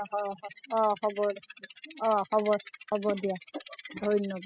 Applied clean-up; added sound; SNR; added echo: classical method spectral subtraction.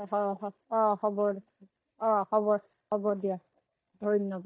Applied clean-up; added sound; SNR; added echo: neural mask model DeepFilterNet 3.